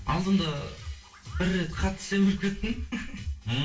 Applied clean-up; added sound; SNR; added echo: none; none; none; reverberation time 0.3 s.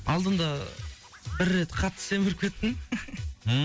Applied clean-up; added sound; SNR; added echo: none; none; none; none.